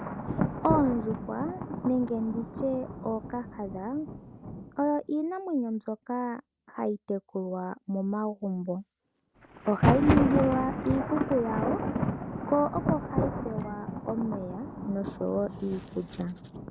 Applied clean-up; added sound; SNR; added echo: none; Thunder; 2 dB; none.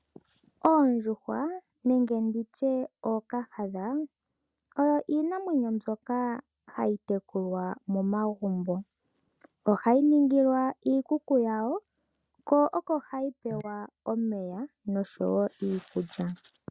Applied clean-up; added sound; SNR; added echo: none; none; none; none.